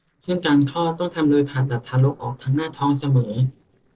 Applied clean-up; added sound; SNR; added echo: neural separator model SepFormer DNS4.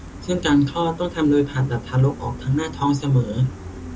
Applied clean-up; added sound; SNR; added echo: none; Gull, seagull; 14 dB; reverberation time 0.2 s.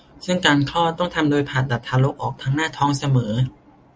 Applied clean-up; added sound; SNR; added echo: none; none; none; none.